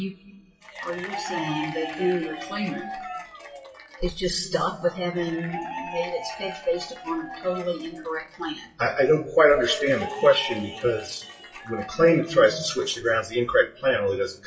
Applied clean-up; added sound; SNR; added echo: classical method WPE with log-MMSE.